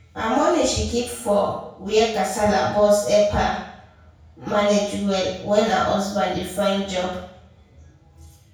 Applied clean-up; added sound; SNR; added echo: none; none; none; reverberation time 0.6 s.